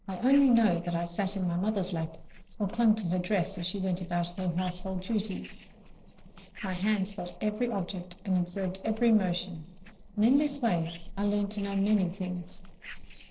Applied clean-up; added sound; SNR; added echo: neural separator model SepFormer DNS4.